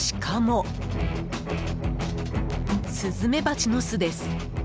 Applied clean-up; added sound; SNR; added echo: none; none; none; none.